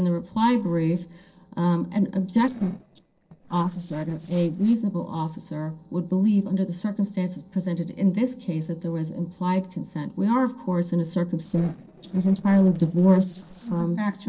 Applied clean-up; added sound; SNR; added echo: neural separator model SepFormer DNS4.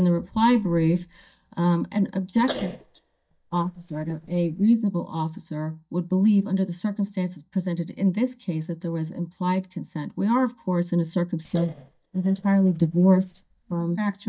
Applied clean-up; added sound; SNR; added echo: neural mask model DeepFilterNet 3.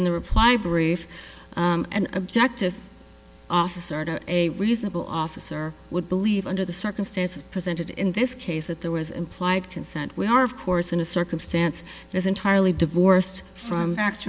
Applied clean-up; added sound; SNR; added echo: none; none; none; none.